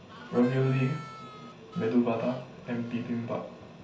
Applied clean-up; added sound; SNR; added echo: none; Harmonica; 19 dB; reverberation time 0.3 s.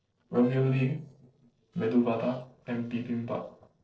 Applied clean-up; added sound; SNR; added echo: neural separator model SepFormer DNS4.